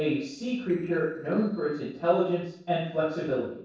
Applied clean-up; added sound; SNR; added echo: neural separator model SepFormer DNS4.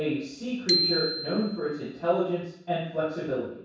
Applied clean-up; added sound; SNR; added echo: none; Bicycle bell; 3 dB; reverberation time 0.7 s.